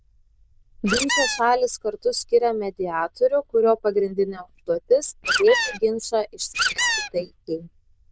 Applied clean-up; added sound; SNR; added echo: neural diffusion model UNIVERSE++.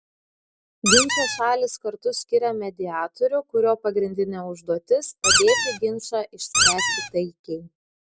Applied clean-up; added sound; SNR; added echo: none; Squeak; -4 dB; none.